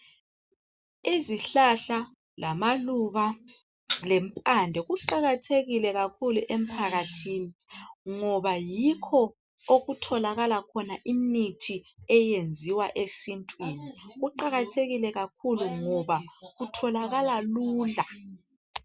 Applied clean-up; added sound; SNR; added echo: none; none; none; none.